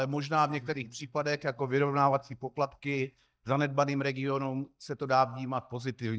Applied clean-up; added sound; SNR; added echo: neural mask model DeepFilterNet 3.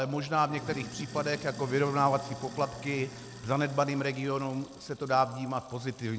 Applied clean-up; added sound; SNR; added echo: none; Sink (filling or washing); 14 dB; none.